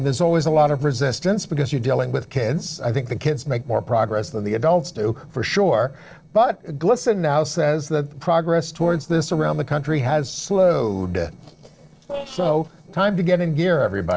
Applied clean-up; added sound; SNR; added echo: neural separator model SepFormer DNS4.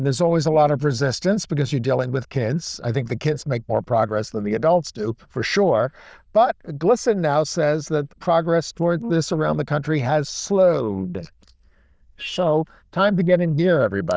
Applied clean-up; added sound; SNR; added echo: neural diffusion model UNIVERSE++.